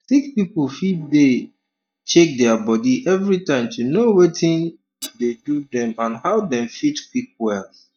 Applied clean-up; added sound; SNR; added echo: neural mask model DeepFilterNet 3.